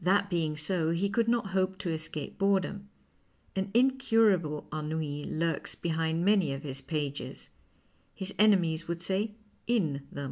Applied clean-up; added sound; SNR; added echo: none; none; none; none.